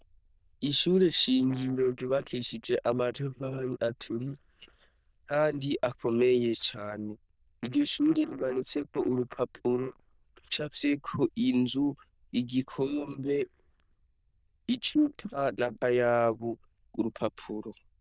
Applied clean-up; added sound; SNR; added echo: neural diffusion model UNIVERSE++.